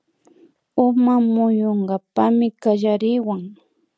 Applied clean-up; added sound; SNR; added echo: none; none; none; none.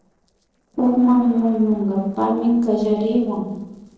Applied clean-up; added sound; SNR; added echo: neural separator model SepFormer DNS4.